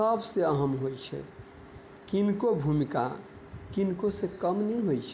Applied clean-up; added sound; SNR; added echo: none; none; none; none.